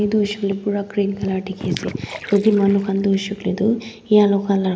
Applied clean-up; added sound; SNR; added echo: neural mask model Resemble Enhance denoiser.